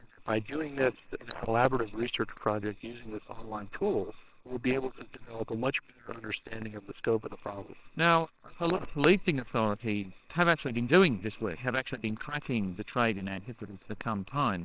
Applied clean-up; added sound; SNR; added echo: neural separator model SepFormer WHAMR!.